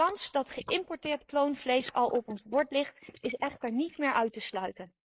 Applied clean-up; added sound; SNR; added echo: neural mask model Resemble Enhance denoiser.